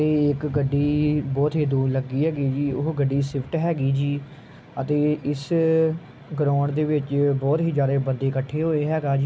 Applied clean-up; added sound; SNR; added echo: none; none; none; none.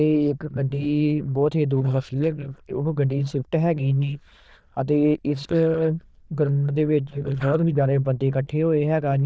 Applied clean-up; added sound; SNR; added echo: neural diffusion model UNIVERSE++.